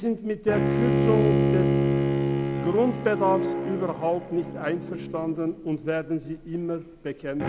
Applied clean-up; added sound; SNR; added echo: none; Bowed string instrument; -1 dB; none.